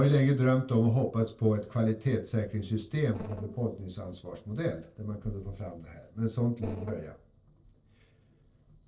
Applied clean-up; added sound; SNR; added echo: neural separator model SepFormer DNS4.